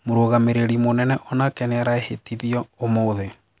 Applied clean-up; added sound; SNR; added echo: none; none; none; none.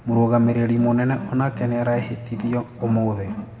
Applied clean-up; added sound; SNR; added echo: none; Wild animals; 12 dB; reverberation time 1.2 s.